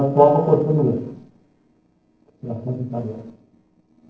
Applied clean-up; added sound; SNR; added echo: neural separator model SepFormer DNS4.